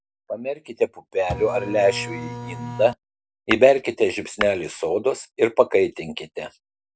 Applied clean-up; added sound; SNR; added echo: none; Tap / Glass + Printer; 9 dB; none.